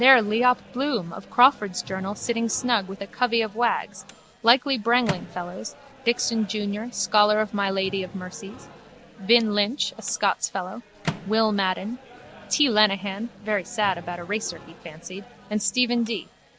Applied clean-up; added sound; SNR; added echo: none; Microwave oven; 17 dB; none.